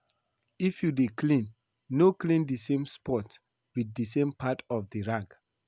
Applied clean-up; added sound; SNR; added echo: none; none; none; none.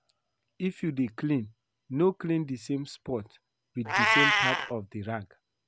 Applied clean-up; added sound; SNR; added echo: none; Meow; 0 dB; none.